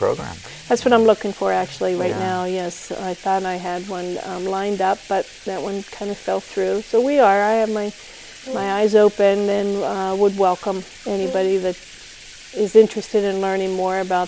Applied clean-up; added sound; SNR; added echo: none; Brass instrument + Bathtub (filling or washing); 18 dB; none.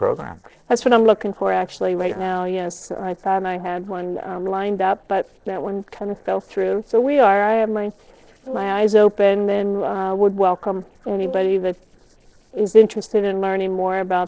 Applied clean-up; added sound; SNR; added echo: neural separator model SepFormer DNS4.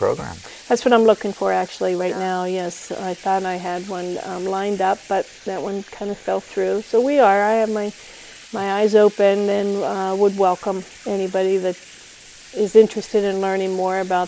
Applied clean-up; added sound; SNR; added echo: neural mask model Resemble Enhance denoiser.